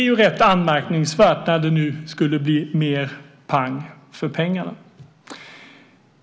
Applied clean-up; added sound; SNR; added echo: none; none; none; none.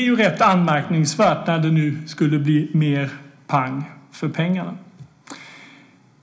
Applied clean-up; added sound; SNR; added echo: none; none; none; reverberation time 0.4 s.